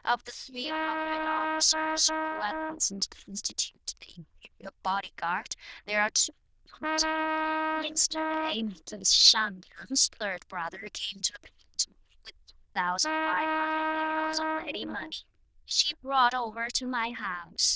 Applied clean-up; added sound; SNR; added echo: neural diffusion model UNIVERSE++.